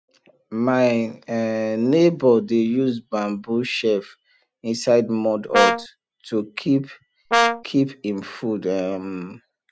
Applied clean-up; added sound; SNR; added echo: none; Brass instrument; -4 dB; none.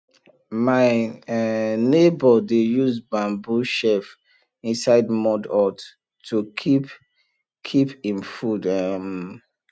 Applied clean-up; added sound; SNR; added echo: none; none; none; none.